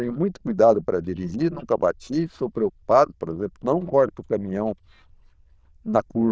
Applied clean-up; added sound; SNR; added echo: neural diffusion model UNIVERSE++.